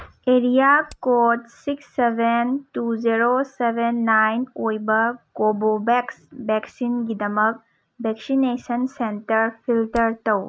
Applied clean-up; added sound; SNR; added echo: neural mask model RNNoise.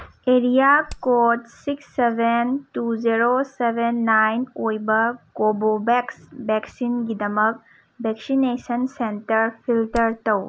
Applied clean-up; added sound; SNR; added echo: none; Hammer; 15 dB; none.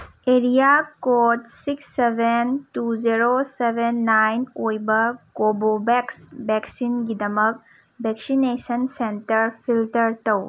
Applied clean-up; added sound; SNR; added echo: none; none; none; none.